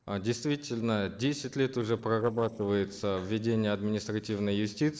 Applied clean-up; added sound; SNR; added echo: neural separator model SepFormer DNS4.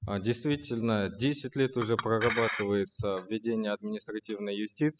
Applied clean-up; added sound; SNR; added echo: classical method spectral subtraction.